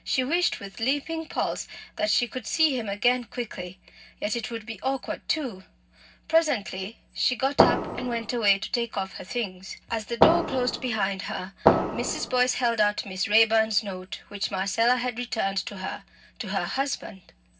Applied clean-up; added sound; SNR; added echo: none; Fireworks; -4 dB; reverberation time 0.4 s.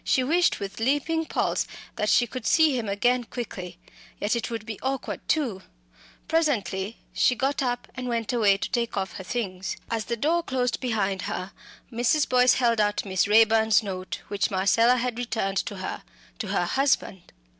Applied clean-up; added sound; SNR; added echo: none; none; none; none.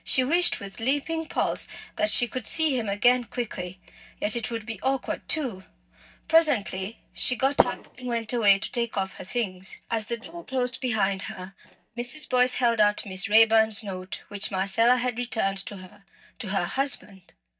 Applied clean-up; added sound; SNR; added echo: neural mask model DeepFilterNet 3.